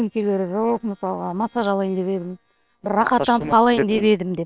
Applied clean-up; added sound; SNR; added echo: neural separator model SepFormer WHAM!.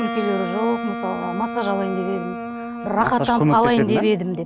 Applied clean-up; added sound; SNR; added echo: none; Wind instrument, woodwind instrument; 8 dB; none.